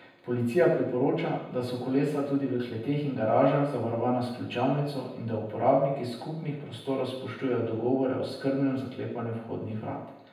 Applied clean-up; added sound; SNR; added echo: none; none; none; reverberation time 0.9 s.